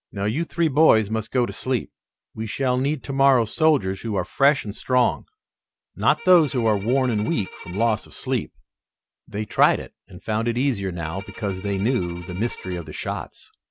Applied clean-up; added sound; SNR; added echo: none; Bowed string instrument; 19 dB; none.